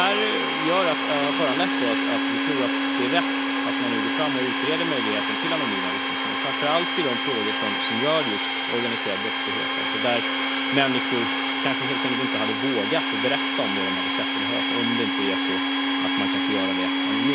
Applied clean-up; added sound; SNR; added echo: none; Domestic sounds, home sounds; -4 dB; none.